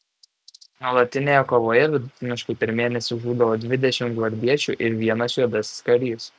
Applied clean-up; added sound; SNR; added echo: none; none; none; none.